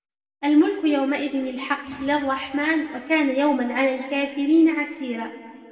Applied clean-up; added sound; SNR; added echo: none; none; none; reverberation time 2.0 s.